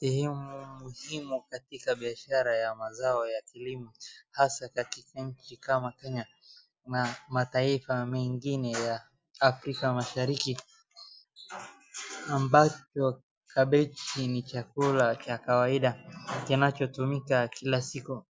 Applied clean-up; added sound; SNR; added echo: none; none; none; none.